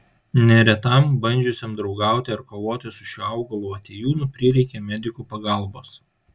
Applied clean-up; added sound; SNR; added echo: none; none; none; none.